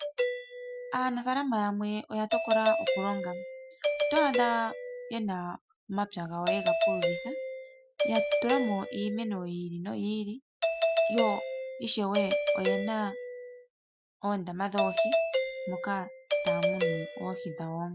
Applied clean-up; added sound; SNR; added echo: classical method Wiener filter.